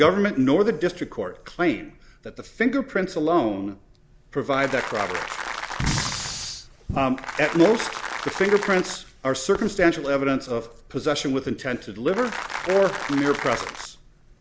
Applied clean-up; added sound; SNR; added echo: none; Fire + Applause; 6 dB; none.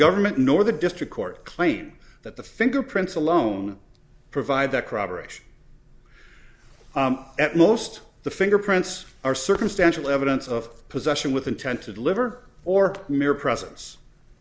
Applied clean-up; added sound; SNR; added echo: none; none; none; none.